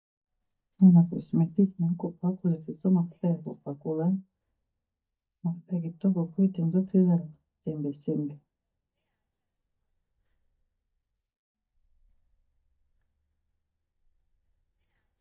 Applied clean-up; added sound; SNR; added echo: neural mask model DeepFilterNet 3.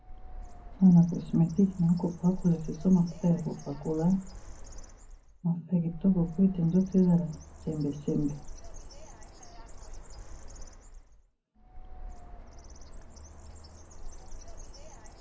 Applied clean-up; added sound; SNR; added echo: none; Bird; 14 dB; reverberation time 0.4 s.